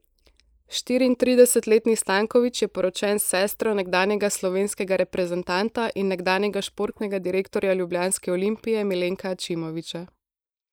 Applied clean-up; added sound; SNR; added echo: neural mask model Resemble Enhance denoiser.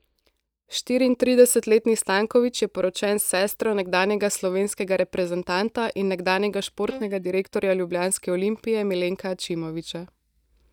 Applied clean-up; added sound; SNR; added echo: neural mask model DeepFilterNet 3.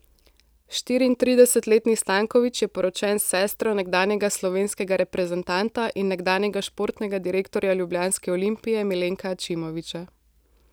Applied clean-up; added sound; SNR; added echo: none; none; none; none.